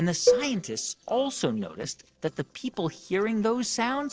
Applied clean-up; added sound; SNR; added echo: neural separator model SepFormer DNS4.